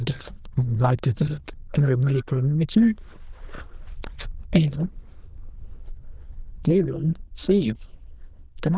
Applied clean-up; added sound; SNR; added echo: neural diffusion model UNIVERSE++.